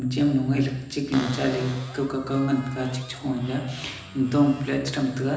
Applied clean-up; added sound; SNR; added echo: none; Cupboard open or close; 14 dB; reverberation time 1.0 s.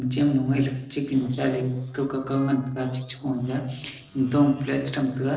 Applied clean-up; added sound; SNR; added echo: neural separator model SepFormer DNS4.